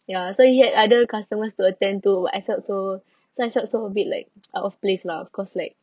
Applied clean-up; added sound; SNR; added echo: none; none; none; none.